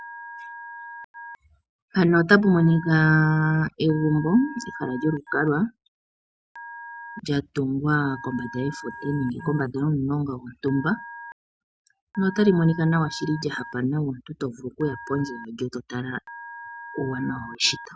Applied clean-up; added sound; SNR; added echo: none; Telephone; 17 dB; none.